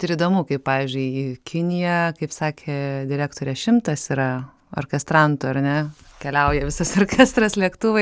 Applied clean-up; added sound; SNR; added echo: none; none; none; none.